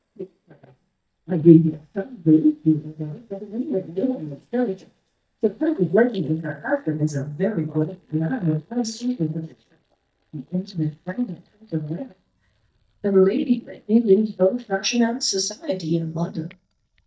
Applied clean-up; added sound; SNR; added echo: neural mask model DeepFilterNet 3.